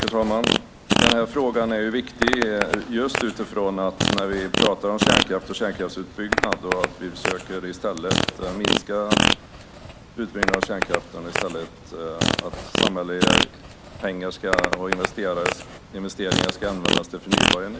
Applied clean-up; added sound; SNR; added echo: none; Fart; -2 dB; none.